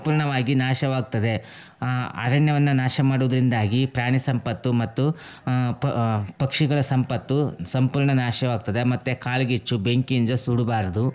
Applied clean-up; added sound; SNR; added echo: none; none; none; none.